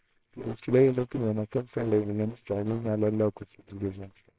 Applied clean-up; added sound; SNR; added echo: neural separator model SepFormer WHAMR!.